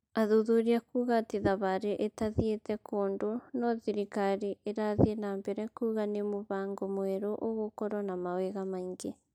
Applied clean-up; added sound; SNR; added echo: none; none; none; none.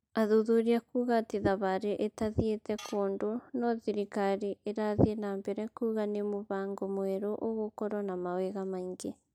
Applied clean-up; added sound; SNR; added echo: none; Tools; 20 dB; none.